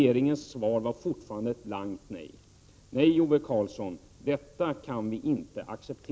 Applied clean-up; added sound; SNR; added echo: none; none; none; none.